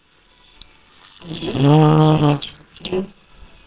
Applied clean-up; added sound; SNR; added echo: neural separator model SepFormer WHAMR!.